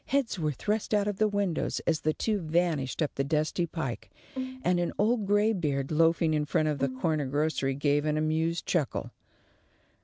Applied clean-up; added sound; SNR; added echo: none; Bowed string instrument; 12 dB; none.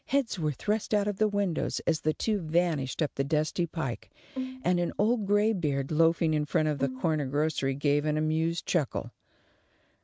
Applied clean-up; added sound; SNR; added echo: neural mask model RNNoise.